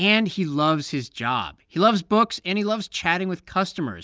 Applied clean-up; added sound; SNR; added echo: none; none; none; none.